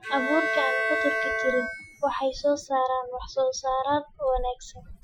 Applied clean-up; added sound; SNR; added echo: classical method Wiener filter.